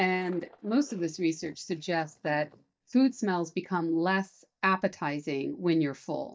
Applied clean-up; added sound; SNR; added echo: neural mask model DeepFilterNet 3.